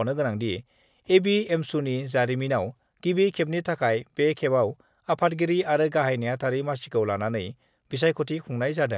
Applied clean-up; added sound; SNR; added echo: none; none; none; none.